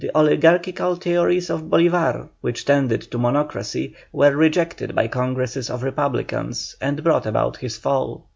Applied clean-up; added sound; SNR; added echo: none; none; none; none.